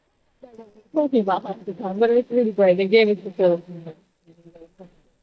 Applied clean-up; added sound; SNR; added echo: neural mask model DeepFilterNet 3.